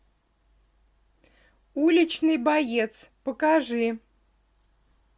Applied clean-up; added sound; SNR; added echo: none; none; none; none.